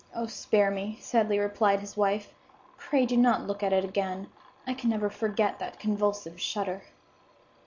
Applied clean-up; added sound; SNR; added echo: none; none; none; none.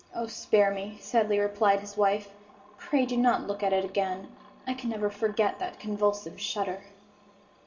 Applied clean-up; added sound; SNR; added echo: none; none; none; reverberation time 1.9 s.